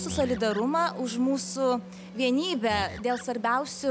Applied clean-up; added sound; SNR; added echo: none; Animal + Bass guitar; 13 dB; none.